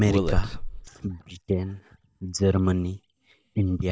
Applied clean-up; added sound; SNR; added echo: neural mask model DeepFilterNet 3.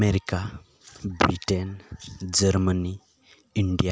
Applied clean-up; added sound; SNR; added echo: none; none; none; none.